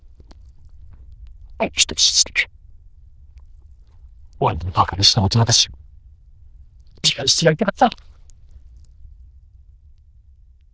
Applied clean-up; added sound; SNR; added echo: neural diffusion model UNIVERSE++.